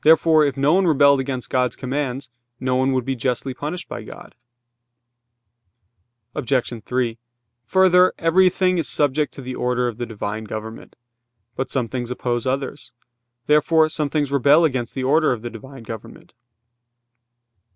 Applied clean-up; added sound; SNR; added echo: none; none; none; none.